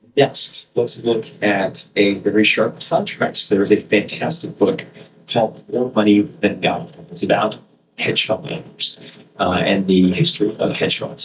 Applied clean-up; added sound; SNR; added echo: neural mask model DeepFilterNet 3.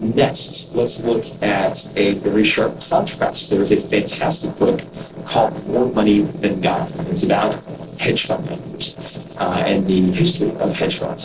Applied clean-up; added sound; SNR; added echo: neural separator model SepFormer DNS4.